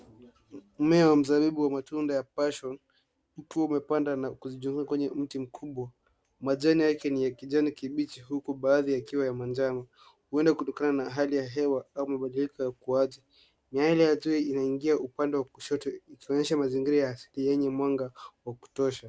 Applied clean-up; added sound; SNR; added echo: none; none; none; none.